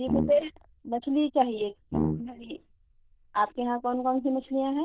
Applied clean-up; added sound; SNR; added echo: neural diffusion model UNIVERSE++.